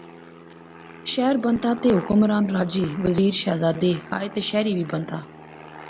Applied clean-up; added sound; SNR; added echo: none; Aircraft; 17 dB; none.